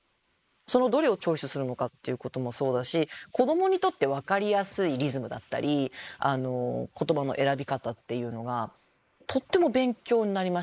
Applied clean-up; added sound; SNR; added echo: neural mask model Resemble Enhance denoiser.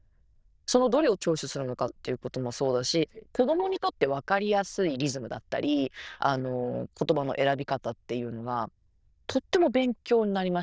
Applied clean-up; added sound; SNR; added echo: neural diffusion model UNIVERSE++.